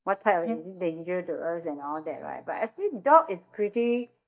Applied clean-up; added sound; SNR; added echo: neural mask model DeepFilterNet 3.